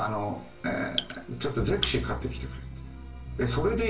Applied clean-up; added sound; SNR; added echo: none; Drip; 5 dB; reverberation time 0.3 s.